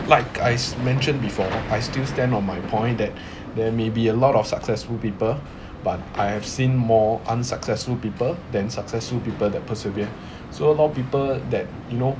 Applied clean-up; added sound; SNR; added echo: none; Hammer; 13 dB; none.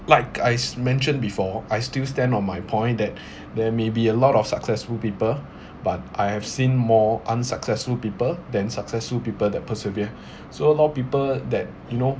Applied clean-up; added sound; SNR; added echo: none; none; none; none.